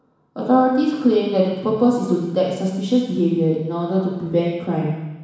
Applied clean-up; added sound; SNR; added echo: none; none; none; reverberation time 1.1 s.